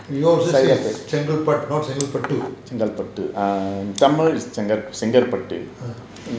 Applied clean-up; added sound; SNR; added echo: none; none; none; none.